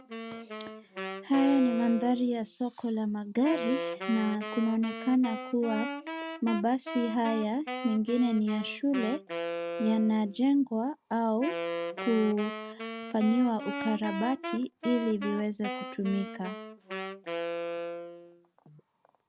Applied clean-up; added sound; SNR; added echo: none; Wind instrument, woodwind instrument; 8 dB; none.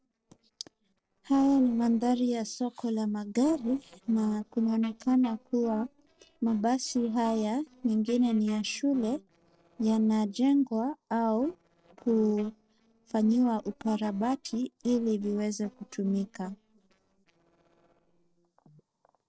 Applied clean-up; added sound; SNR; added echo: neural separator model SepFormer DNS4.